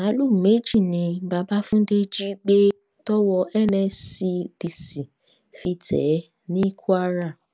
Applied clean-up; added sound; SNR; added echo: none; none; none; none.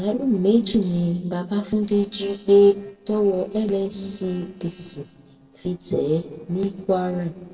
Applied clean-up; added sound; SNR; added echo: neural separator model SepFormer DNS4.